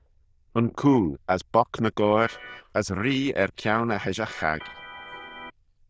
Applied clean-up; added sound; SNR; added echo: neural diffusion model UNIVERSE++.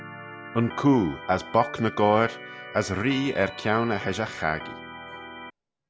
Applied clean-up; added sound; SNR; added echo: none; Organ; 14 dB; none.